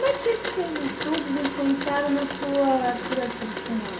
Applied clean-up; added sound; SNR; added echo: none; Domestic sounds, home sounds; 5 dB; reverberation time 2.6 s.